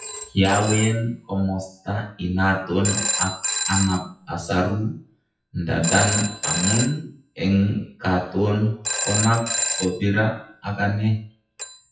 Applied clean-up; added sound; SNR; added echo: classical method WPE with log-MMSE.